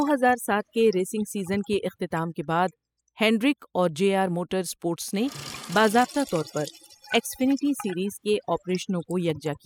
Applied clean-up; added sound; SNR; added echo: classical method spectral subtraction.